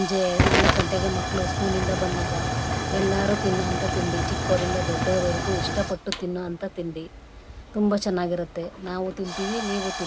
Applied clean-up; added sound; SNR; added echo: none; Tick / Hiss / Explosion / Fire; 0 dB; none.